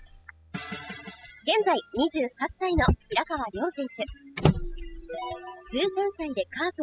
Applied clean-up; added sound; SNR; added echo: classical method spectral subtraction.